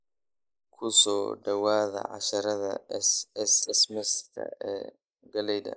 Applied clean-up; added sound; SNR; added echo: neural mask model Resemble Enhance denoiser.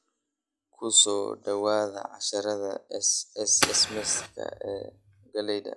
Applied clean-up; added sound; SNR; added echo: classical method log-MMSE.